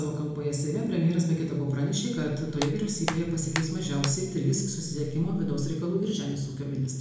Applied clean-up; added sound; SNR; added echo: none; Hands; 10 dB; reverberation time 0.9 s.